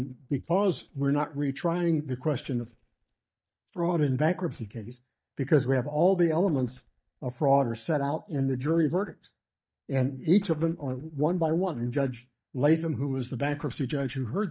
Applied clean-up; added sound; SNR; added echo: neural mask model DeepFilterNet 3.